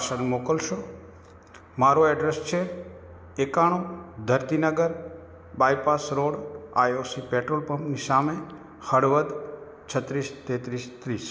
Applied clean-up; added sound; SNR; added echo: none; none; none; none.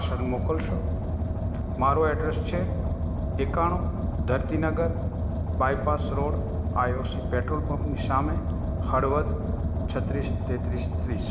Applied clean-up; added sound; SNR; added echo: none; Car; -3 dB; none.